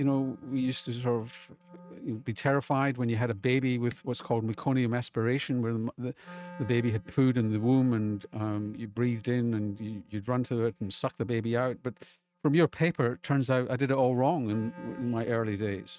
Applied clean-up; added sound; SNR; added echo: neural mask model RNNoise.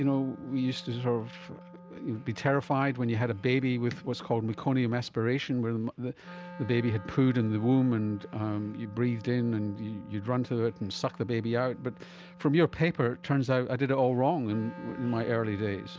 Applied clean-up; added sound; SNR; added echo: none; Wind instrument, woodwind instrument; 19 dB; none.